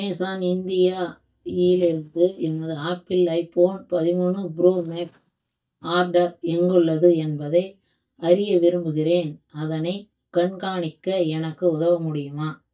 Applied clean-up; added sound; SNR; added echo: neural mask model DeepFilterNet 3.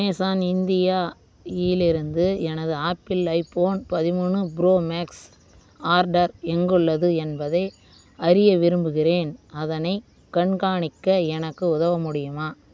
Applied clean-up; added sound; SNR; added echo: none; none; none; none.